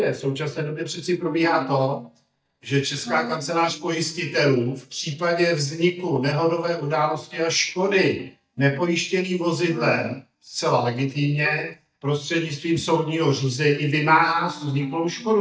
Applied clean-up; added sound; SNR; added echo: neural mask model DeepFilterNet 3.